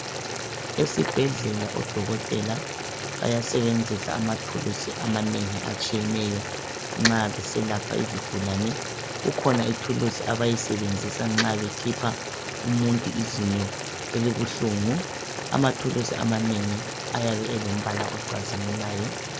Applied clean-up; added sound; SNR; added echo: none; Boiling; 6 dB; none.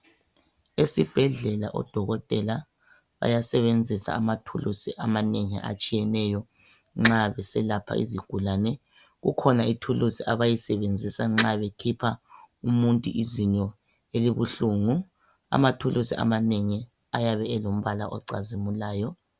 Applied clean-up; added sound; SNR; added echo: none; none; none; none.